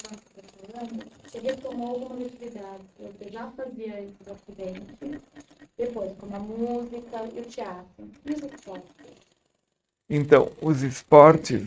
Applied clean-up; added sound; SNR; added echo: neural mask model RNNoise.